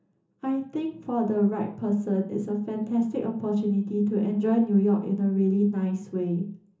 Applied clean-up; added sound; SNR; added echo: none; none; none; reverberation time 0.8 s.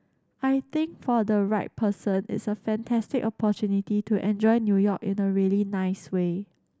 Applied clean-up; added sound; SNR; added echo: none; none; none; none.